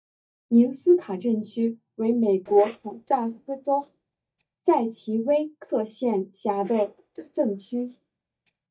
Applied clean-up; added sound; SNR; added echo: neural mask model DeepFilterNet 3.